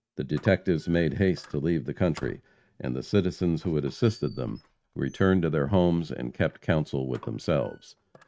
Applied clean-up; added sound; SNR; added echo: neural mask model RNNoise.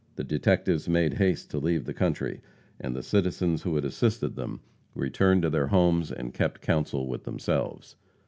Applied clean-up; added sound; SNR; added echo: none; none; none; none.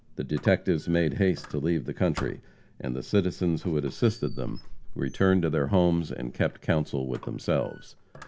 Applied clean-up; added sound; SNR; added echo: none; Squeak; 14 dB; none.